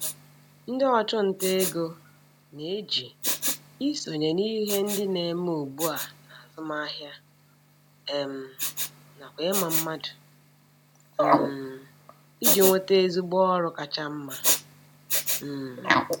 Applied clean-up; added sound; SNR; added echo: none; Respiratory sounds; 2 dB; none.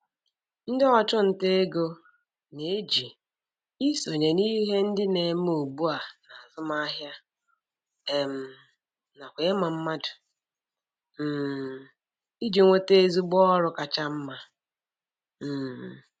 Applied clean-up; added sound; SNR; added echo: none; none; none; none.